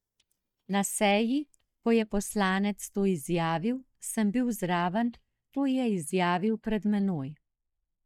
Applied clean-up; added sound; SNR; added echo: neural mask model DeepFilterNet 3.